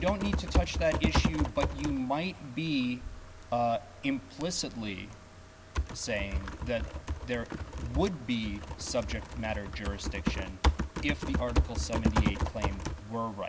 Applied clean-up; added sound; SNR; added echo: none; Typing; -1 dB; none.